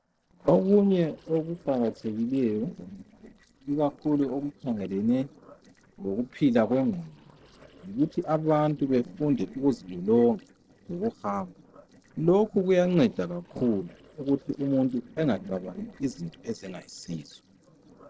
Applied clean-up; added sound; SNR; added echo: neural separator model SepFormer DNS4.